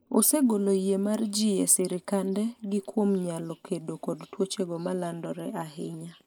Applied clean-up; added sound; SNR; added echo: neural mask model Resemble Enhance denoiser.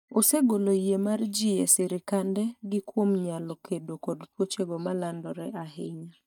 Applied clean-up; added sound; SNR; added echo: neural mask model DeepFilterNet 3.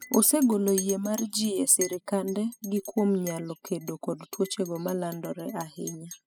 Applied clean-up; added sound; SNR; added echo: classical method spectral subtraction.